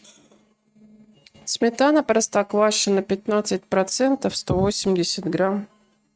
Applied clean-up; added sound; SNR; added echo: neural mask model RNNoise.